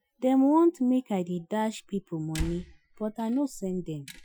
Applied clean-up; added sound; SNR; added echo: classical method Wiener filter.